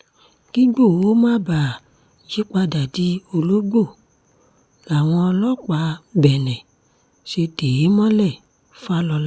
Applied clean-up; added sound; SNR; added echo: none; none; none; none.